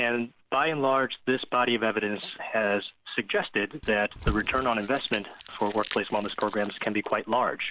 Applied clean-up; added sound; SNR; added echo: none; Crumpling, crinkling / Crushing; 11 dB; none.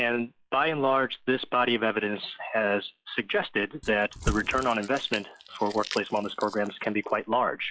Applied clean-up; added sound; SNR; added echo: classical method log-MMSE.